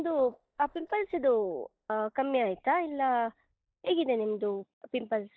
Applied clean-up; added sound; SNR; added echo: neural mask model DeepFilterNet 3.